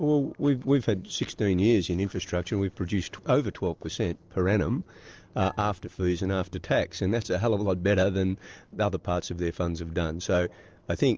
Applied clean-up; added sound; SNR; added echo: neural separator model SepFormer DNS4.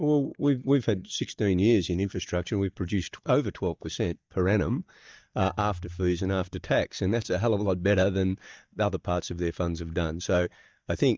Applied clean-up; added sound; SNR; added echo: neural mask model DeepFilterNet 3.